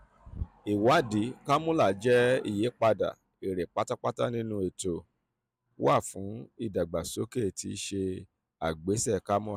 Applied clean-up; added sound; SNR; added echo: none; none; none; none.